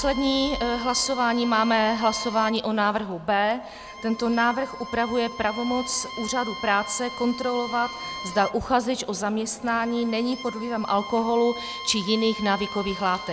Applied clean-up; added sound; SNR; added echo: none; Bowed string instrument; 12 dB; none.